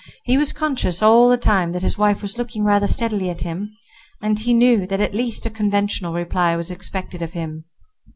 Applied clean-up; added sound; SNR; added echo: none; none; none; none.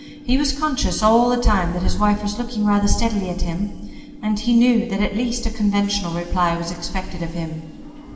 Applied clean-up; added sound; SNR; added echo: none; Subway, metro, underground / Train; 20 dB; reverberation time 2.2 s.